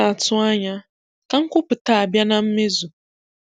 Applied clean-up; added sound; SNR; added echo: none; none; none; none.